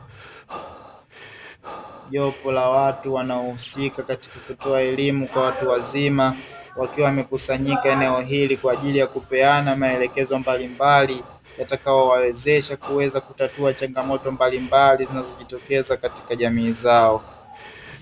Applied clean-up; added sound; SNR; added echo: none; Breathing; 19 dB; none.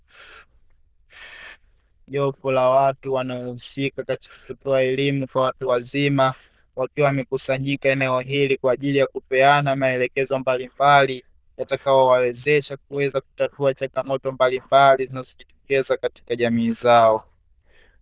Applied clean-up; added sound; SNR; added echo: neural diffusion model UNIVERSE++.